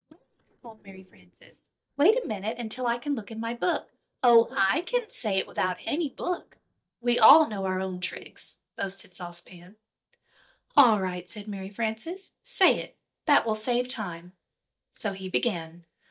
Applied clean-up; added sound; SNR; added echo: neural mask model DeepFilterNet 3.